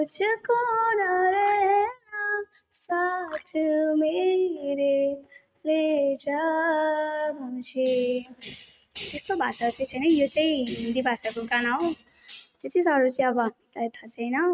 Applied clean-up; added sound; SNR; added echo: neural mask model RNNoise.